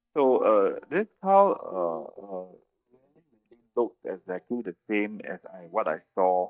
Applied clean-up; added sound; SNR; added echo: neural mask model DeepFilterNet 3.